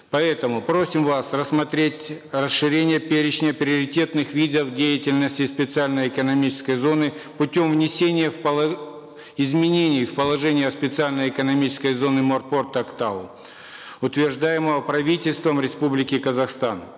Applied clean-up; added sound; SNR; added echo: none; none; none; none.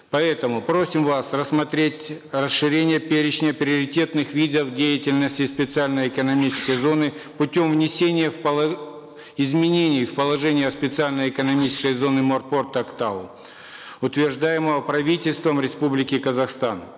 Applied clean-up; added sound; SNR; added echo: neural mask model Resemble Enhance denoiser.